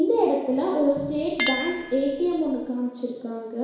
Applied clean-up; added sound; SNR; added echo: none; Chink, clink; 8 dB; reverberation time 1.1 s.